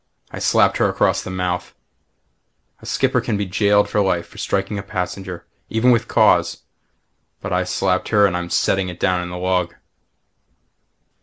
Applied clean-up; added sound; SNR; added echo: none; none; none; none.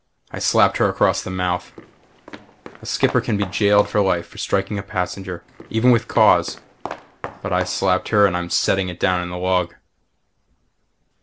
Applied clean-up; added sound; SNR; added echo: none; Walk, footsteps; 15 dB; none.